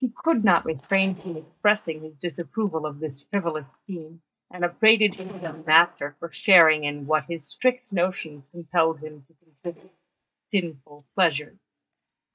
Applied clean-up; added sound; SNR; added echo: neural mask model DeepFilterNet 3.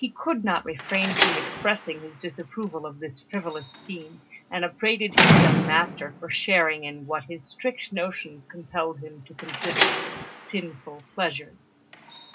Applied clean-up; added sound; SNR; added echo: none; Slam; -2 dB; reverberation time 0.2 s.